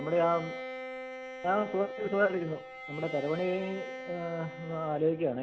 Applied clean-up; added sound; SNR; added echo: none; Bowed string instrument; 10 dB; none.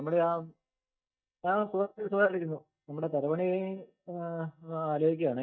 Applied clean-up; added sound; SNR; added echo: neural mask model DeepFilterNet 3.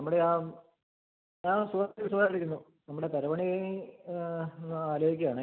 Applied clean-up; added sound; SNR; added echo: none; none; none; none.